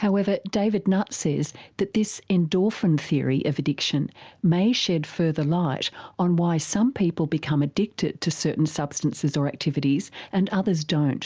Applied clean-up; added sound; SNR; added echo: none; none; none; none.